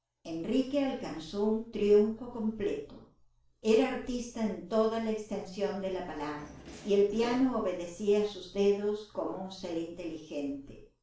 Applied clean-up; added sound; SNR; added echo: none; Door; 18 dB; reverberation time 0.4 s.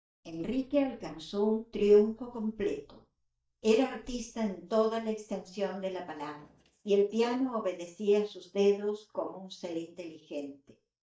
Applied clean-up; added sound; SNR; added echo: neural mask model DeepFilterNet 3.